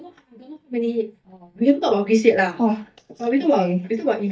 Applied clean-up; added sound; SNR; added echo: neural mask model DeepFilterNet 3.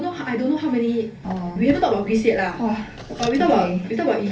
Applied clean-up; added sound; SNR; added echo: none; Squeak; 17 dB; reverberation time 0.3 s.